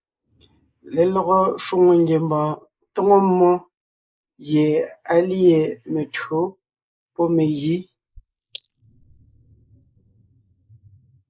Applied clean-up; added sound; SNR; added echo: neural mask model Resemble Enhance denoiser.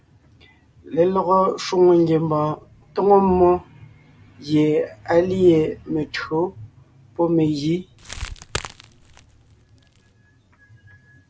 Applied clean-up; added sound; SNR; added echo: none; Crackle; 15 dB; none.